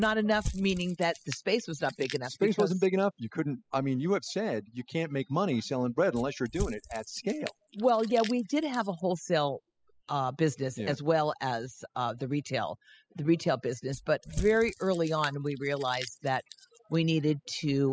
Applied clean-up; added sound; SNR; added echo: classical method spectral subtraction.